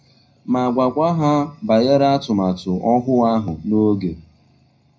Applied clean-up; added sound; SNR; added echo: none; none; none; reverberation time 0.4 s.